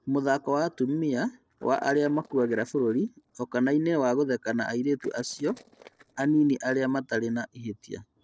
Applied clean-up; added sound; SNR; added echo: neural separator model SepFormer DNS4.